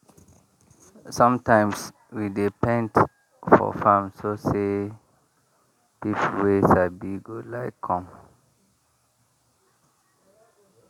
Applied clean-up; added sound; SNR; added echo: none; none; none; none.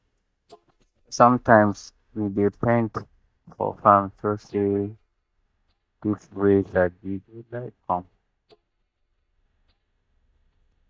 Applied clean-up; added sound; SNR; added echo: neural mask model DeepFilterNet 3.